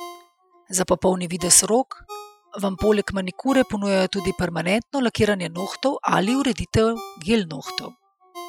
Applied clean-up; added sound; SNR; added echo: classical method Wiener filter.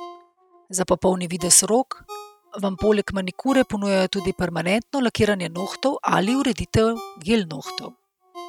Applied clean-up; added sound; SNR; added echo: neural mask model RNNoise.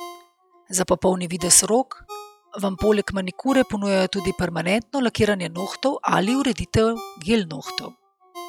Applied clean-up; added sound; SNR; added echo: classical method log-MMSE.